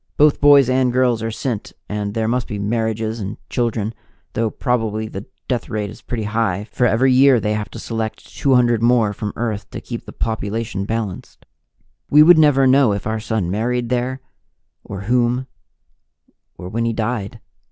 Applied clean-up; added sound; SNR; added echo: none; none; none; none.